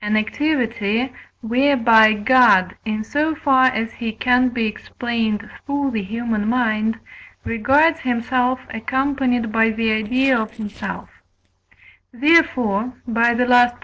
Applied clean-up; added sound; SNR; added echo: neural separator model SepFormer DNS4.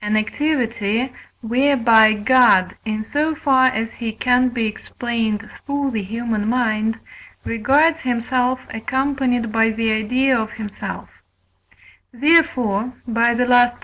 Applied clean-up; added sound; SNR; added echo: none; none; none; none.